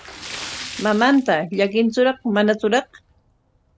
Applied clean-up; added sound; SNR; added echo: none; Splash, splatter; 17 dB; none.